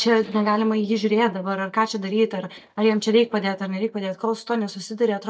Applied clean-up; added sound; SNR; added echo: neural mask model DeepFilterNet 3.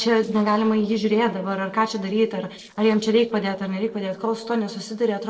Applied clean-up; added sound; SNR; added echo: neural separator model SepFormer DNS4.